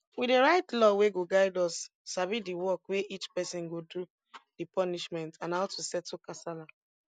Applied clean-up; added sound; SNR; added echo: none; none; none; none.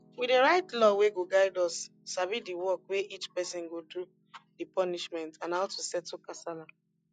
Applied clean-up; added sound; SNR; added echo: classical method log-MMSE.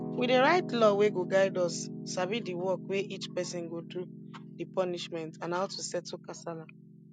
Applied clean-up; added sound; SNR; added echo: none; Piano; 10 dB; none.